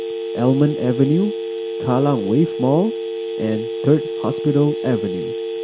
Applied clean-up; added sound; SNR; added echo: none; Telephone; 5 dB; none.